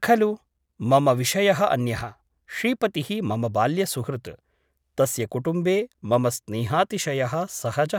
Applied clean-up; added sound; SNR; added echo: none; none; none; none.